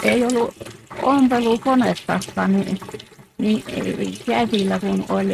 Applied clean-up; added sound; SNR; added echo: neural mask model RNNoise.